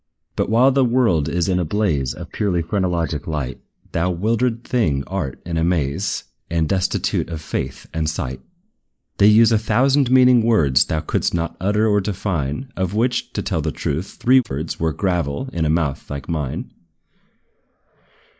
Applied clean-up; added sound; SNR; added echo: neural mask model Resemble Enhance denoiser.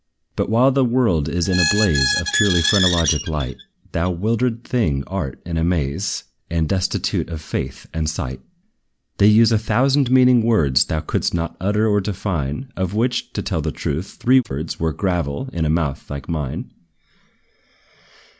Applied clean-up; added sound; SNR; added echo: none; Squeak; 3 dB; none.